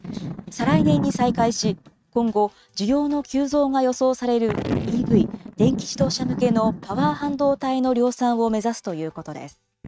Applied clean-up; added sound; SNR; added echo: neural mask model RNNoise.